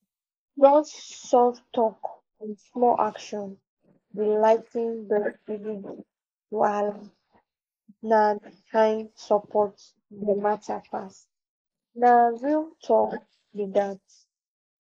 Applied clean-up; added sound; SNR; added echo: neural mask model Resemble Enhance denoiser.